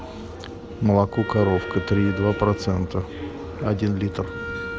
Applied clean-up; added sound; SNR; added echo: none; Wind instrument, woodwind instrument; 12 dB; none.